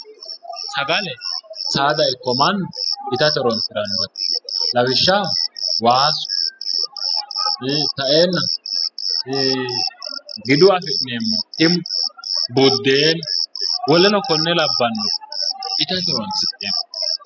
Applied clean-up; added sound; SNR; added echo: classical method spectral subtraction.